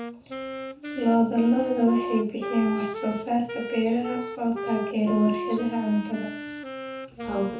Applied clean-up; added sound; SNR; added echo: none; Wind instrument, woodwind instrument; 8 dB; reverberation time 0.6 s.